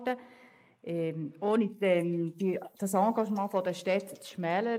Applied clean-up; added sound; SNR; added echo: neural mask model Resemble Enhance denoiser.